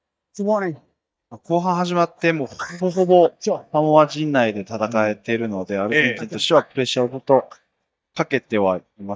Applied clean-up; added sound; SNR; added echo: neural mask model DeepFilterNet 3.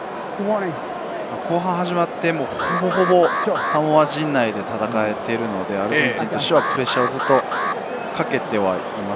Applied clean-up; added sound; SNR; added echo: none; Alarm; 5 dB; none.